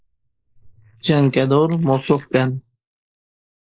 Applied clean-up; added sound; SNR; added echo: neural mask model Resemble Enhance denoiser.